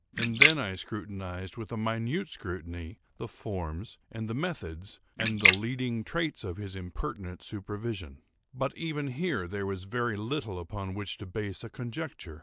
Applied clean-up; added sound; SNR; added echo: none; Splash, splatter; -3 dB; none.